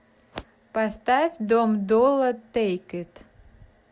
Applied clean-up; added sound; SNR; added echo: none; none; none; none.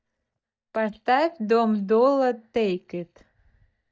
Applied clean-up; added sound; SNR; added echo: neural mask model DeepFilterNet 3.